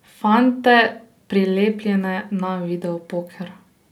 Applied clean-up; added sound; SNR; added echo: none; none; none; none.